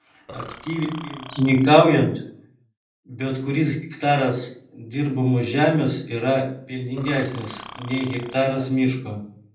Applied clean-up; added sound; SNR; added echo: none; Burping, eructation; 17 dB; reverberation time 0.6 s.